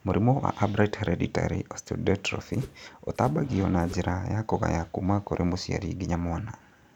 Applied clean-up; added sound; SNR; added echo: none; Whoosh, swoosh, swish; 18 dB; none.